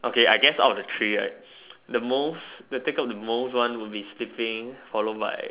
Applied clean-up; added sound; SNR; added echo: none; none; none; none.